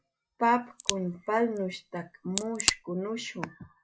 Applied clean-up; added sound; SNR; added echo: classical method log-MMSE.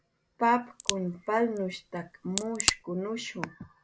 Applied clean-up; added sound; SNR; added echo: none; Crack; 3 dB; none.